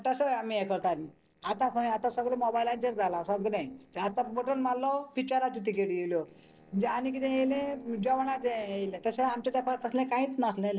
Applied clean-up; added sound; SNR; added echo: neural separator model SepFormer DNS4.